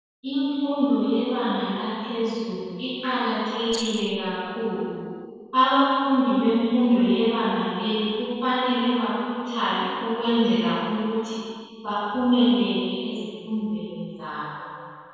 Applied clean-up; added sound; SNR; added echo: neural separator model SepFormer DNS4.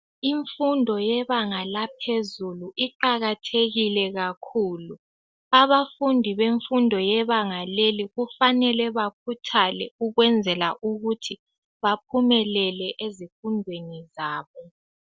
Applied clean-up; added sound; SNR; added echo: none; none; none; none.